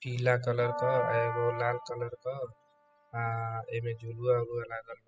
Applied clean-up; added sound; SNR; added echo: classical method spectral subtraction.